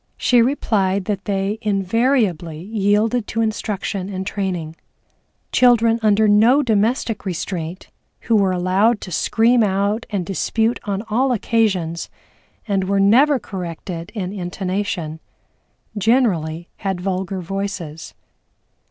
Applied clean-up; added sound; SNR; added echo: none; none; none; none.